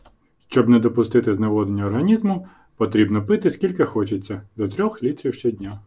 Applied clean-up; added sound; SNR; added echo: none; none; none; none.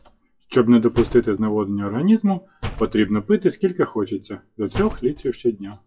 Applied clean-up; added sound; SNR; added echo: classical method WPE with log-MMSE.